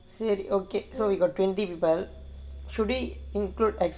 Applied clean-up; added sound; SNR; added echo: none; Brass instrument; 18 dB; reverberation time 1.0 s.